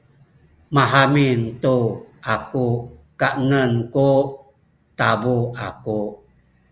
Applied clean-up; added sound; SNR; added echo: none; none; none; none.